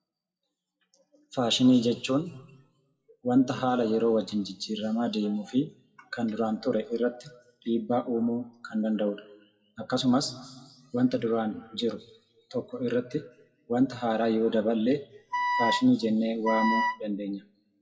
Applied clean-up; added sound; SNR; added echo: classical method WPE with log-MMSE.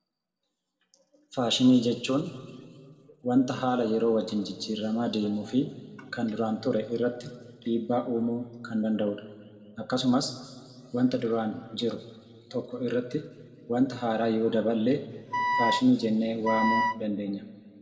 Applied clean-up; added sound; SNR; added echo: none; Wind instrument, woodwind instrument; 0 dB; reverberation time 1.8 s.